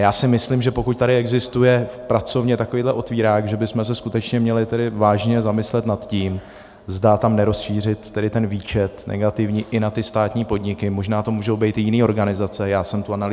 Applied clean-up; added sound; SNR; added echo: none; none; none; none.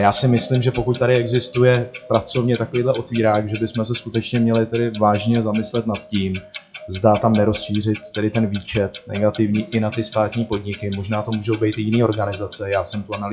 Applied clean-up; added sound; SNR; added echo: classical method WPE with log-MMSE.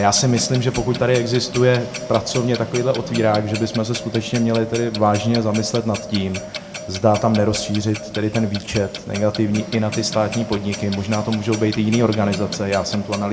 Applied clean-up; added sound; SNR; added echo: none; Clock; 11 dB; reverberation time 1.0 s.